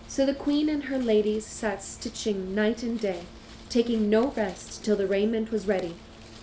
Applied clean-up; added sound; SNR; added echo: none; Wind; 19 dB; none.